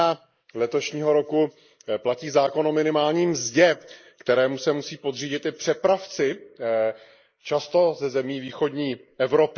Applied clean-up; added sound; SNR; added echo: neural mask model Resemble Enhance denoiser.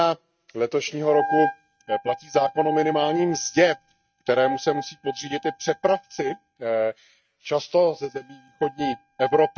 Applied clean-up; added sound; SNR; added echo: neural mask model RNNoise.